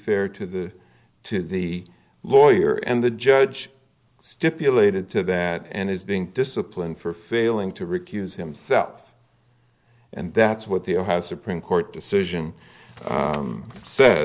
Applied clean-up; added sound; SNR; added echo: none; none; none; none.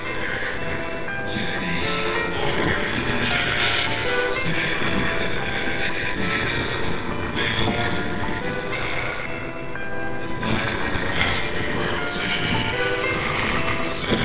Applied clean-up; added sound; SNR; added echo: neural separator model SepFormer WHAMR!.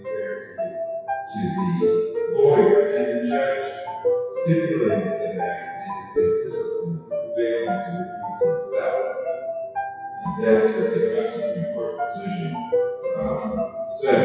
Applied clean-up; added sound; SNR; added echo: classical method WPE with log-MMSE.